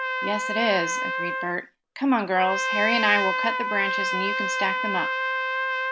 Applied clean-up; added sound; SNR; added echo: none; Trumpet; 0 dB; none.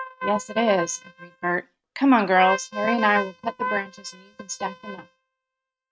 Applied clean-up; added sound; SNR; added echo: neural mask model RNNoise.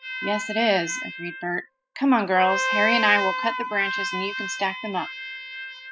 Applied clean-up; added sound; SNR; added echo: classical method spectral subtraction.